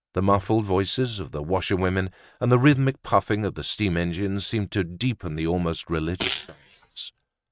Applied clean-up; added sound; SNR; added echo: neural mask model RNNoise.